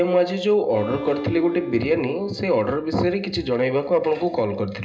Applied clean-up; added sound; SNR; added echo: none; Bowed string instrument; 16 dB; reverberation time 0.2 s.